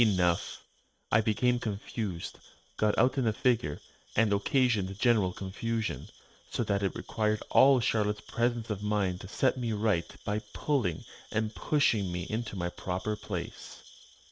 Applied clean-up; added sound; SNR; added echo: neural mask model RNNoise.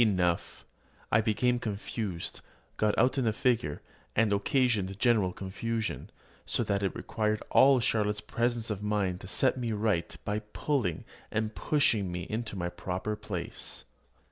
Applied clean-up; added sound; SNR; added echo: none; none; none; none.